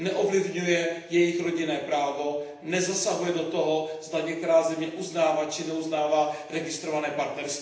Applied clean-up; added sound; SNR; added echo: none; none; none; reverberation time 0.9 s.